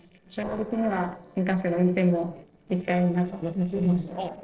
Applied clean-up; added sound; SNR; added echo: neural separator model SepFormer DNS4.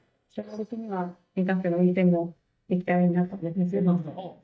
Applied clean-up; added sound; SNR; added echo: neural mask model DeepFilterNet 3.